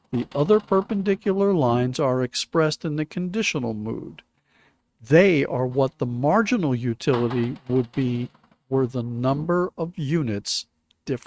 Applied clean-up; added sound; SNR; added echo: neural mask model RNNoise.